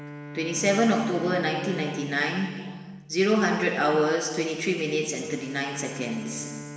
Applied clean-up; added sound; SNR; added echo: none; Bowed string instrument; 14 dB; reverberation time 1.6 s.